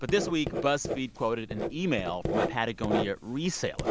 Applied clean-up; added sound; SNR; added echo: none; Writing; 3 dB; none.